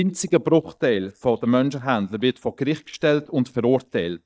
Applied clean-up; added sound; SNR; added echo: neural mask model DeepFilterNet 3.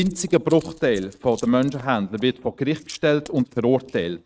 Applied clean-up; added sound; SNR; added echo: neural mask model RNNoise.